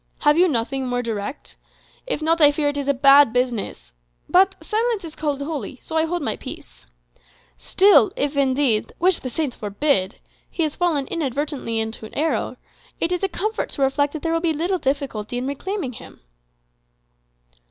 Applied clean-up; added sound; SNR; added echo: none; none; none; none.